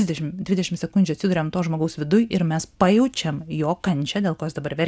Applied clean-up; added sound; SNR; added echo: none; none; none; none.